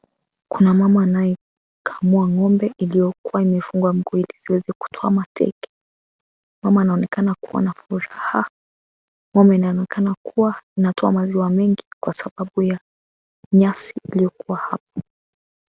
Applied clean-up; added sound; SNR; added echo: none; none; none; none.